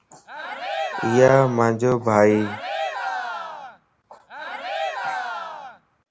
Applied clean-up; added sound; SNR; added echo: none; Cheering; 8 dB; none.